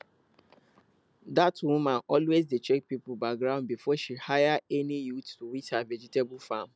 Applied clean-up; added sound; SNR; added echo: none; none; none; none.